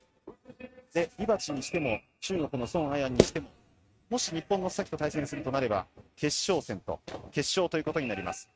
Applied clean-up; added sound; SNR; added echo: neural mask model RNNoise.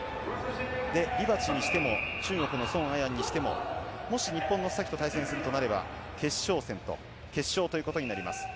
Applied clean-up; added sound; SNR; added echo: none; none; none; none.